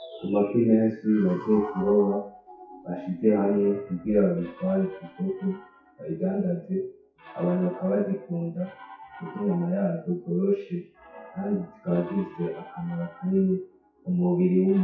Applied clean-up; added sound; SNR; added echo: classical method WPE with log-MMSE.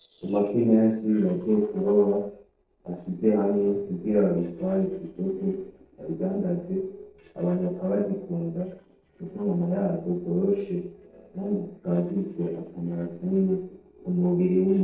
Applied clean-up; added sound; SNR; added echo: neural separator model SepFormer DNS4.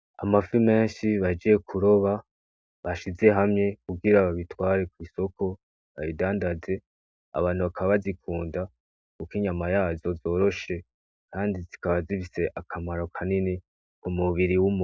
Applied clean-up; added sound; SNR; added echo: none; none; none; none.